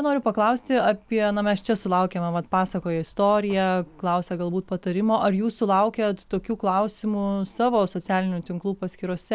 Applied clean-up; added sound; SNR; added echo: none; none; none; none.